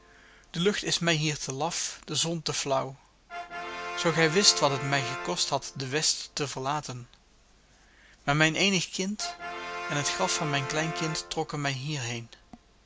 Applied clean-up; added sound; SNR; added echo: none; Brass instrument; 11 dB; none.